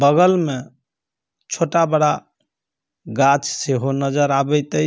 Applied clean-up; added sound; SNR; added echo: none; none; none; none.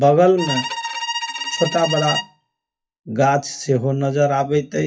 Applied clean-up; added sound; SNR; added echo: classical method WPE with log-MMSE.